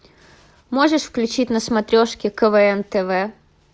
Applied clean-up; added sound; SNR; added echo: none; none; none; none.